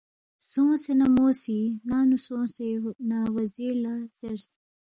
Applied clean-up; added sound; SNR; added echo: none; none; none; none.